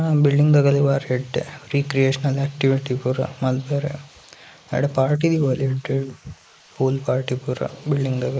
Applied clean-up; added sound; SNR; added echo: neural mask model Resemble Enhance denoiser.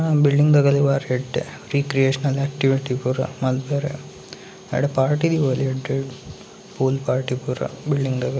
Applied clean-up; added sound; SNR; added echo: none; none; none; none.